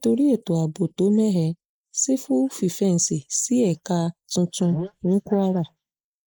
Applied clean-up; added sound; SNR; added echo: neural mask model Resemble Enhance denoiser.